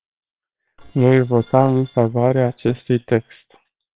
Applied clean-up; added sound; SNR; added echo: neural separator model SepFormer WHAM!.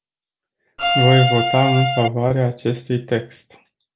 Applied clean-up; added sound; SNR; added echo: none; Bowed string instrument; 0 dB; none.